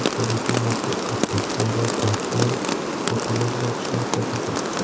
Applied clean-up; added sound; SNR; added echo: none; Rain; -2 dB; reverberation time 0.2 s.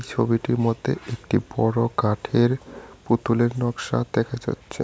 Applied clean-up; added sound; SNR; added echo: none; none; none; none.